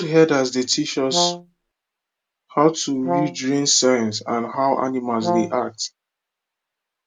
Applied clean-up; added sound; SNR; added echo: none; Brass instrument; 4 dB; none.